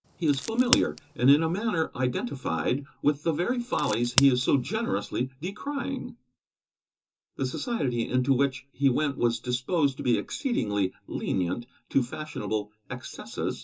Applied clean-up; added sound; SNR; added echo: none; Crack; 7 dB; reverberation time 0.2 s.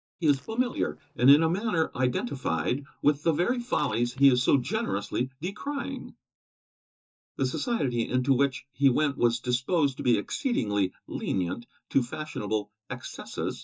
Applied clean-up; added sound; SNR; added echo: neural mask model DeepFilterNet 3.